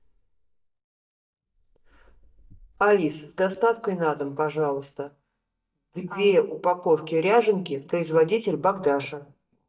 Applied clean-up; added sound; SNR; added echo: neural mask model DeepFilterNet 3.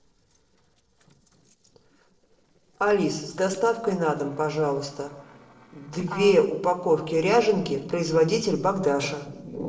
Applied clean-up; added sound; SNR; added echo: neural separator model SepFormer DNS4.